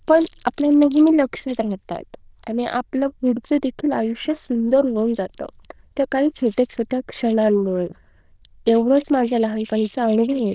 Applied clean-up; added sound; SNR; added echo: neural diffusion model UNIVERSE++.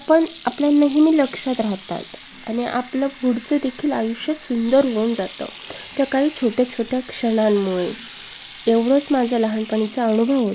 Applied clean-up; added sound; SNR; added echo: none; Sink (filling or washing) / Water tap, faucet; 19 dB; none.